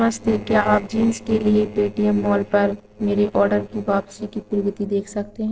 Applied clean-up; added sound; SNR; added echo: neural separator model SepFormer DNS4.